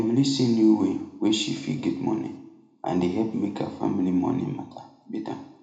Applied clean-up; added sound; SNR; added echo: none; none; none; reverberation time 0.9 s.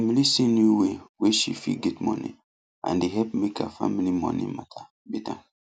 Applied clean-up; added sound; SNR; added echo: none; none; none; none.